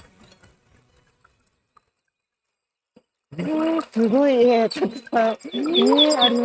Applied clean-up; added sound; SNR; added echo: neural mask model RNNoise.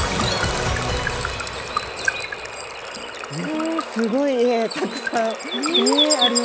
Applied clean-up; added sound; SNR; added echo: none; Water / Bird; 2 dB; none.